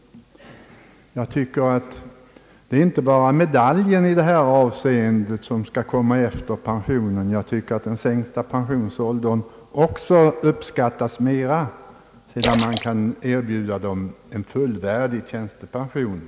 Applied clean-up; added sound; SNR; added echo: none; Splash, splatter; 8 dB; none.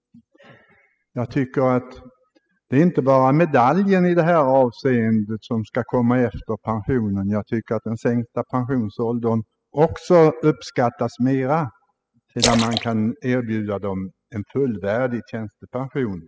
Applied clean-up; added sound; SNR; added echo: classical method spectral subtraction.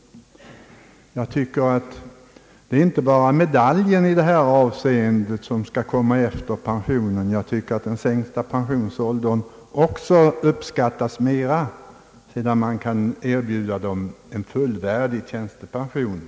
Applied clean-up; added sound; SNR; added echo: none; none; none; none.